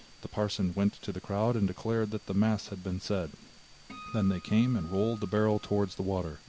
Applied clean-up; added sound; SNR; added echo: none; Acoustic guitar; 19 dB; none.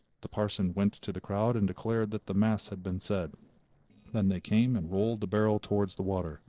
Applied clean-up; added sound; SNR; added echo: neural separator model SepFormer DNS4.